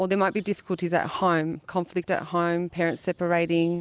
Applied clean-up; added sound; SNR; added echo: none; none; none; none.